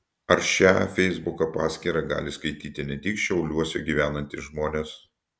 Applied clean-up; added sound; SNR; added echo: none; none; none; none.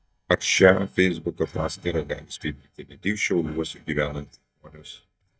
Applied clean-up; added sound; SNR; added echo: neural mask model DeepFilterNet 3.